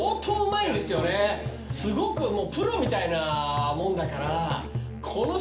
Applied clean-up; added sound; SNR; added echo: none; Musical instrument; 8 dB; reverberation time 0.4 s.